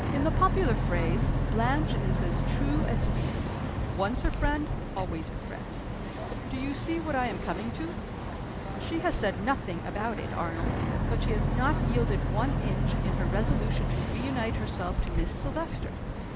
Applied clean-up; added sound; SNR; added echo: none; Boat, Water vehicle; -4 dB; none.